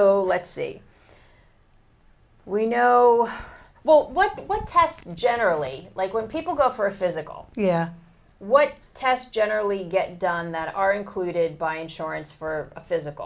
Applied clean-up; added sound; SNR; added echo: none; none; none; none.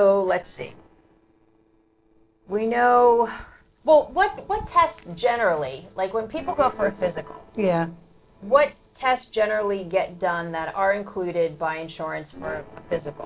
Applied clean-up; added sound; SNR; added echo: neural separator model SepFormer DNS4.